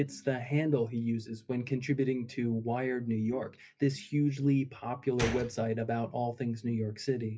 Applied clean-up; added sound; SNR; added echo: classical method WPE with log-MMSE.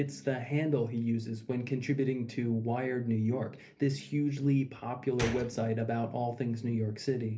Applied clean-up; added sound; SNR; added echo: none; Gunshot, gunfire; 12 dB; reverberation time 0.3 s.